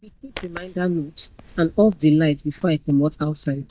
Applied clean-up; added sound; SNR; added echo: neural mask model DeepFilterNet 3.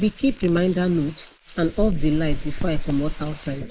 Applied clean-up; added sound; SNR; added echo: neural mask model Resemble Enhance denoiser.